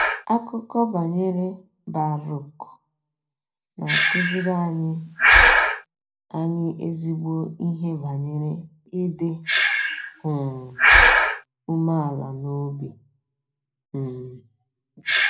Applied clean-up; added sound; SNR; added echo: none; Breathing; -4 dB; reverberation time 0.4 s.